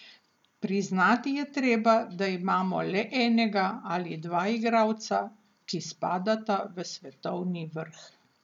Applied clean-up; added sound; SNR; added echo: none; none; none; none.